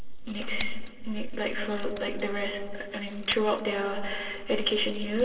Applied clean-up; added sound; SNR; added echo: neural separator model SepFormer DNS4.